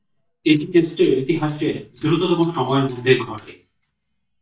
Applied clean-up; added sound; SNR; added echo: neural mask model DeepFilterNet 3.